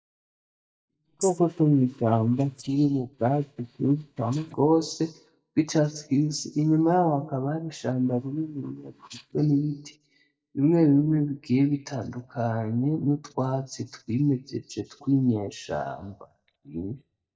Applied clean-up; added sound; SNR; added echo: neural mask model DeepFilterNet 3.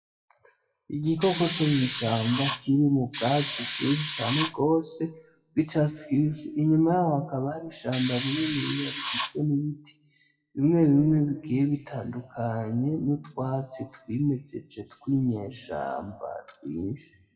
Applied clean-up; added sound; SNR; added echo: classical method WPE with log-MMSE.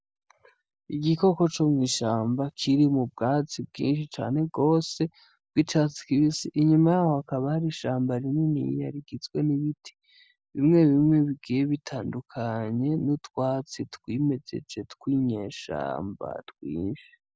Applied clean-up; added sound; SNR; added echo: none; none; none; none.